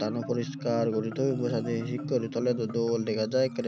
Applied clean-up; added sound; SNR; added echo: none; Marimba, xylophone; 8 dB; none.